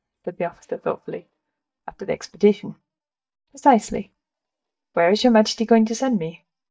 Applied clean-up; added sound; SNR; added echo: neural mask model DeepFilterNet 3.